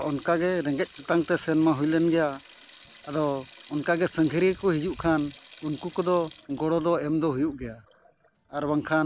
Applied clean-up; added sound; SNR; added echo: none; Sink (filling or washing); 19 dB; none.